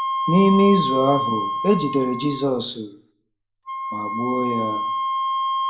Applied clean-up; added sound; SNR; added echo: none; Wind instrument, woodwind instrument; 3 dB; reverberation time 0.4 s.